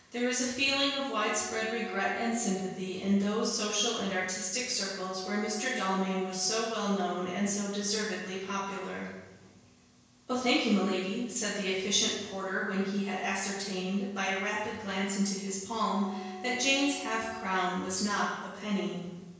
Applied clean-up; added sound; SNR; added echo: none; Wind instrument, woodwind instrument; 14 dB; reverberation time 1.0 s.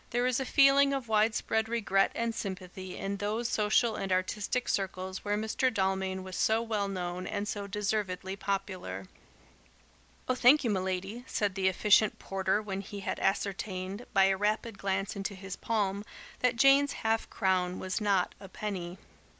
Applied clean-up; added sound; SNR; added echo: none; none; none; none.